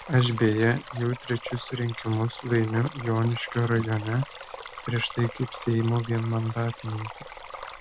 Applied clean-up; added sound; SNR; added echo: none; Stream; 14 dB; none.